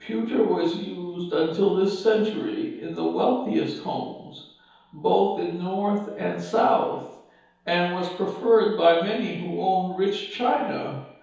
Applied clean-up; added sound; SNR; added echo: none; none; none; reverberation time 2.2 s.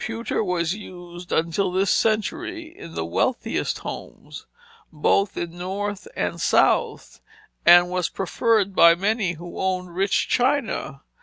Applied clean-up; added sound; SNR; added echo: none; none; none; none.